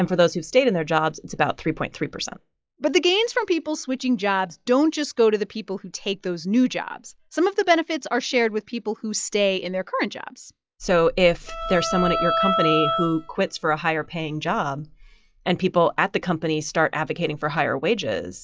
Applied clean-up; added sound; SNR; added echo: classical method log-MMSE.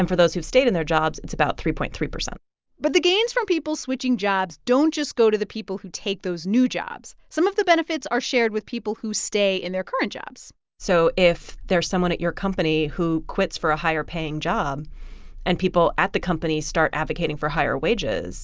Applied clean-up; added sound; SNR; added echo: none; none; none; none.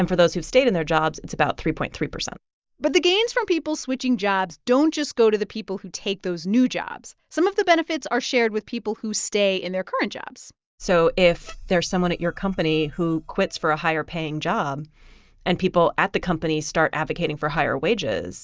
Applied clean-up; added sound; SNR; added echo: neural mask model DeepFilterNet 3.